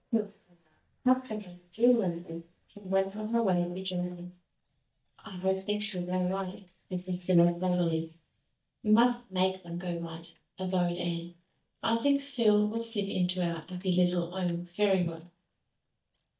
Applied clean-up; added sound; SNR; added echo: neural mask model DeepFilterNet 3.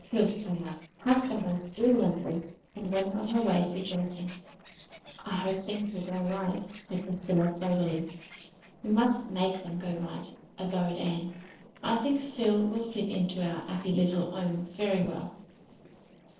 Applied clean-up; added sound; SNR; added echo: neural separator model SepFormer DNS4.